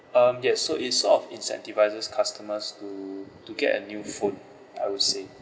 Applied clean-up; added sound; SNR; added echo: none; none; none; none.